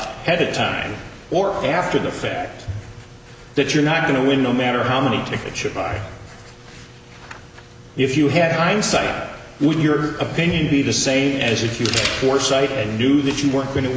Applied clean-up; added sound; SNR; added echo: none; none; none; none.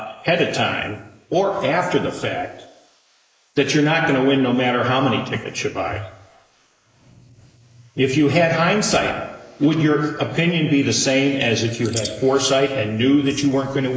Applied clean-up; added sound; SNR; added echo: neural mask model Resemble Enhance denoiser.